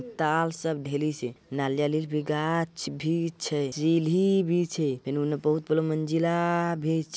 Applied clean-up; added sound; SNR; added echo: none; none; none; none.